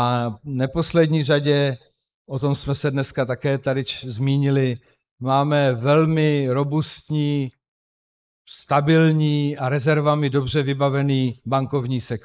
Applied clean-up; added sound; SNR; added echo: neural mask model Resemble Enhance denoiser.